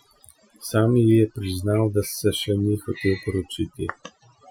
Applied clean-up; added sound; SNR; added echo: classical method Wiener filter.